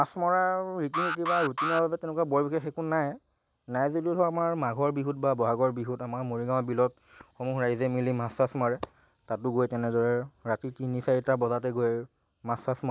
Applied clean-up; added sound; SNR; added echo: neural mask model Resemble Enhance denoiser.